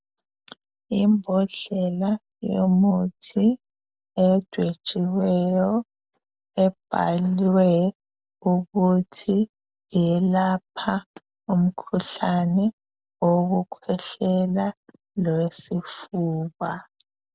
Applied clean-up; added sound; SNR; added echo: none; none; none; none.